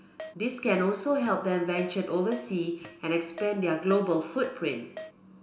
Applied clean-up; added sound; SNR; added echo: none; Keyboard (musical); 17 dB; reverberation time 0.3 s.